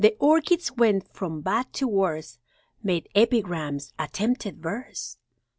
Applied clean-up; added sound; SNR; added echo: none; none; none; none.